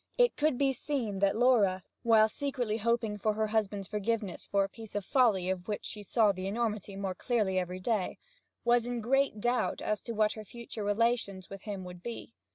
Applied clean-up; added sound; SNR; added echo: none; none; none; none.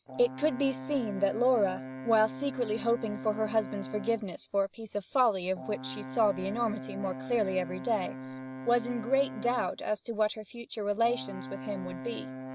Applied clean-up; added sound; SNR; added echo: none; Brass instrument; 11 dB; none.